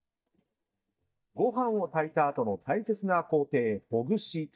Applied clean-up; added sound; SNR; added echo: neural mask model DeepFilterNet 3.